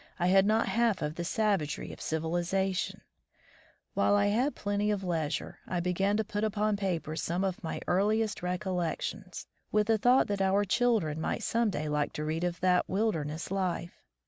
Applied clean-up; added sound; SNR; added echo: none; none; none; none.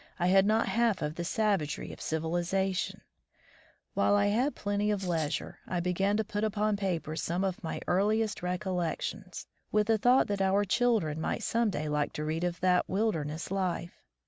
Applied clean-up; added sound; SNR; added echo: none; Rattle (instrument); 16 dB; none.